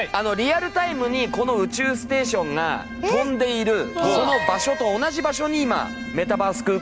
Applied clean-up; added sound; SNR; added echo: none; Sink (filling or washing); 13 dB; none.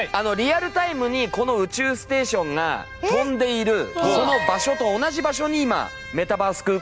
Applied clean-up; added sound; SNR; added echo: none; none; none; none.